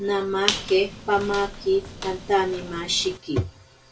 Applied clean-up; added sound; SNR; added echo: none; Squeak; 9 dB; reverberation time 0.2 s.